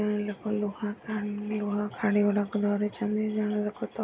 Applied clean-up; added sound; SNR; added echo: none; none; none; none.